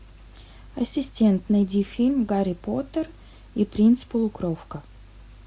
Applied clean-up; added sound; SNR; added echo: none; none; none; none.